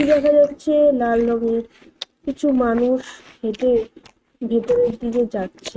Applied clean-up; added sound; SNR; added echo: neural mask model RNNoise.